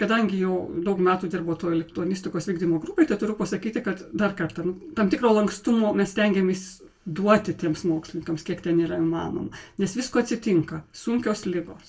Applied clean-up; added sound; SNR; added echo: none; none; none; reverberation time 0.2 s.